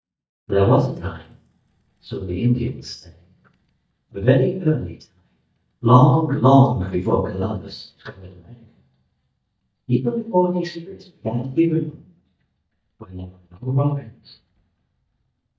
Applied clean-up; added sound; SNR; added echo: neural mask model DeepFilterNet 3.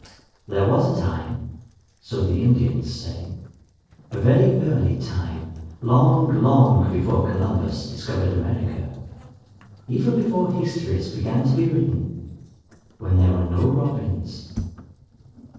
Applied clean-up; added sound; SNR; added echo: neural separator model SepFormer DNS4.